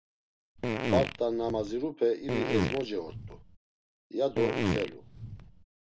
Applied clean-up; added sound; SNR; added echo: none; Fart; 1 dB; none.